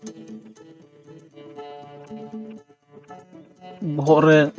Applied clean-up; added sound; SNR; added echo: neural mask model RNNoise.